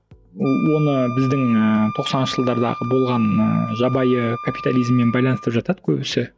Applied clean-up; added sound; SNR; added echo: none; Wind instrument, woodwind instrument; 13 dB; none.